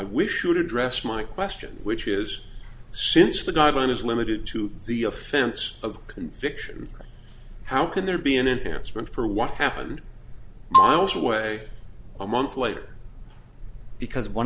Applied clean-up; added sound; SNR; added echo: none; Marimba, xylophone; -3 dB; none.